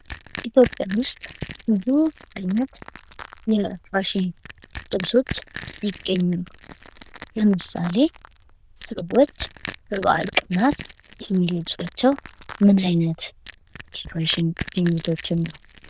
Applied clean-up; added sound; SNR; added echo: neural diffusion model UNIVERSE++.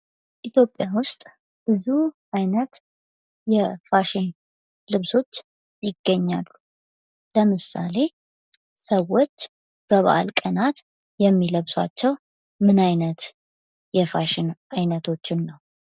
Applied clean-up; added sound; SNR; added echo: none; none; none; none.